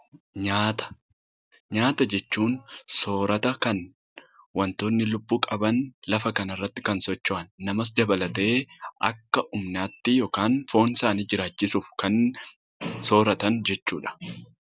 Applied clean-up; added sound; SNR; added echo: none; none; none; none.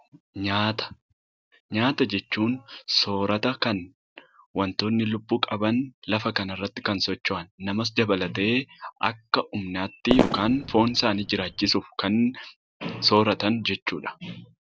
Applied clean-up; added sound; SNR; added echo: none; Fireworks; 3 dB; none.